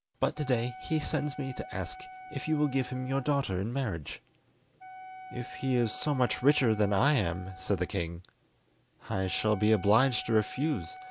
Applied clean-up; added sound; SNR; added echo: none; Wind instrument, woodwind instrument; 16 dB; none.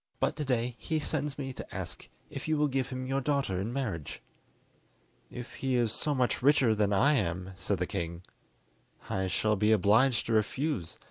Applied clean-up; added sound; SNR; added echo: none; none; none; none.